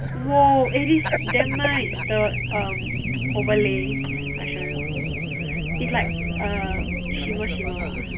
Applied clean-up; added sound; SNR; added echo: none; Race car, auto racing / Alarm; 1 dB; reverberation time 0.2 s.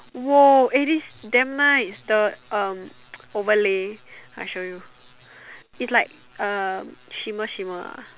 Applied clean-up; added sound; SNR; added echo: none; none; none; none.